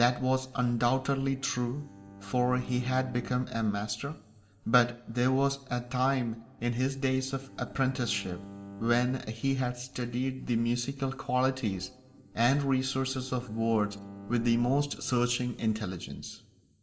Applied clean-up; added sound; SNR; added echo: none; Bowed string instrument; 19 dB; reverberation time 0.9 s.